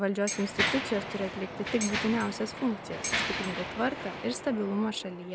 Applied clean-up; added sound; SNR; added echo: none; Dishes, pots, and pans + Mechanisms; 4 dB; none.